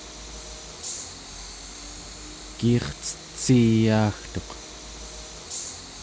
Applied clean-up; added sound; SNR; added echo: none; Train; 12 dB; none.